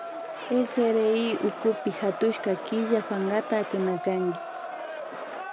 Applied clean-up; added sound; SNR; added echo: none; Crowd; 9 dB; none.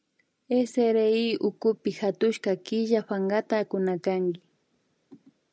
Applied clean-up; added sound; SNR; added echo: none; none; none; none.